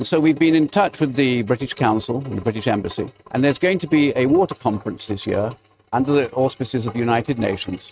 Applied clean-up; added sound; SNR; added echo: neural mask model RNNoise.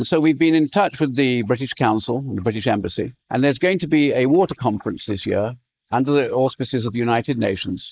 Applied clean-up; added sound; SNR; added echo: neural mask model Resemble Enhance denoiser.